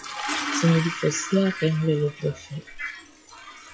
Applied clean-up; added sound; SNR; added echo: classical method log-MMSE.